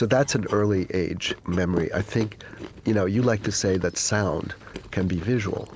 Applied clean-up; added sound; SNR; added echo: none; Chewing, mastication; 15 dB; none.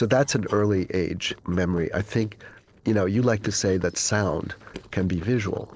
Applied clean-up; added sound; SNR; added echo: neural separator model SepFormer DNS4.